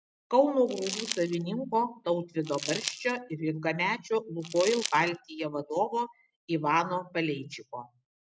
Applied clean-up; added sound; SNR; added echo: none; Crumpling, crinkling; 8 dB; none.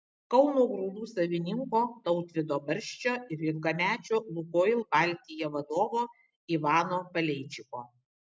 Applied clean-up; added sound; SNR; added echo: none; none; none; none.